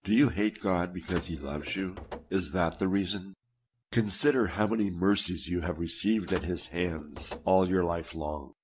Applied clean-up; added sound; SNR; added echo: none; Car; 17 dB; none.